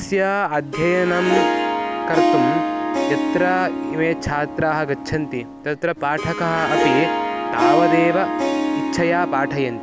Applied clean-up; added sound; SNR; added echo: none; Harp; 0 dB; none.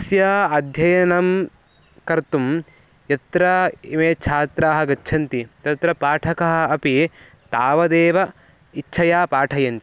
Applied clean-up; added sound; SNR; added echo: none; none; none; none.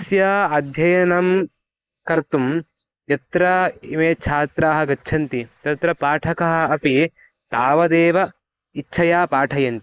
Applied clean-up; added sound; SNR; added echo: neural mask model Resemble Enhance denoiser.